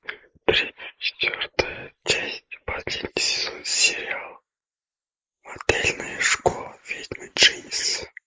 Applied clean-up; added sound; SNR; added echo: neural mask model Resemble Enhance denoiser.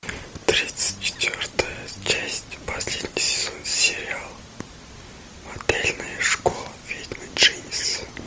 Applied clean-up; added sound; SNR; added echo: none; Guitar; 18 dB; none.